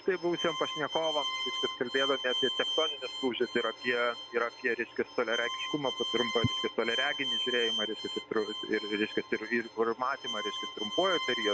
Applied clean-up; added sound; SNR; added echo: none; Bowed string instrument; 4 dB; none.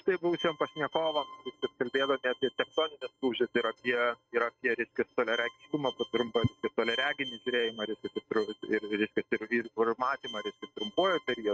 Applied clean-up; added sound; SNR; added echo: neural mask model RNNoise.